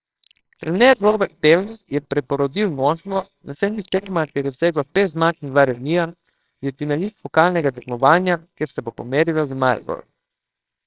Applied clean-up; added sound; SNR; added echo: neural separator model SepFormer WHAMR!.